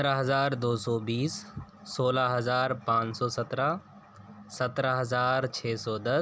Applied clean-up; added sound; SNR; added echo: none; none; none; none.